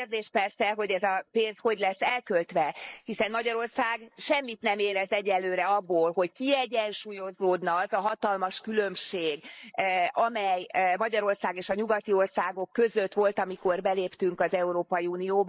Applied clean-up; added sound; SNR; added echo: neural mask model Resemble Enhance denoiser.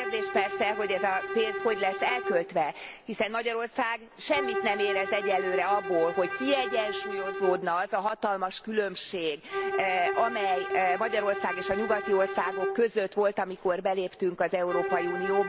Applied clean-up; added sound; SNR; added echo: none; Bowed string instrument; 6 dB; none.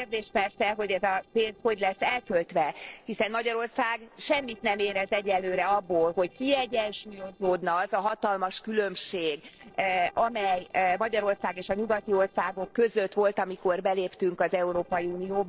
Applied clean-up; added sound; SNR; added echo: neural separator model SepFormer DNS4.